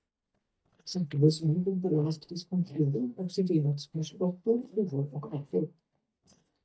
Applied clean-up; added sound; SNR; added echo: neural mask model DeepFilterNet 3.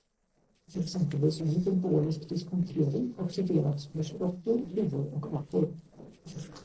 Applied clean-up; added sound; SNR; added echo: neural separator model SepFormer DNS4.